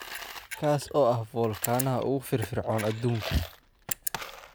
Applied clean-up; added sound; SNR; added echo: none; Coin (dropping) + Camera; 10 dB; none.